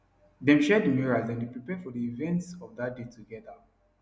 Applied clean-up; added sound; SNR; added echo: none; none; none; none.